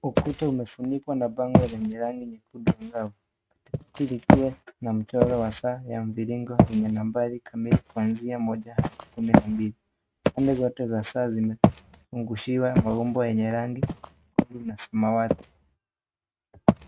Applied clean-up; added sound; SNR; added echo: neural mask model RNNoise.